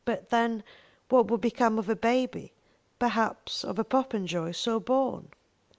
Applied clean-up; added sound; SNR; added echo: none; none; none; none.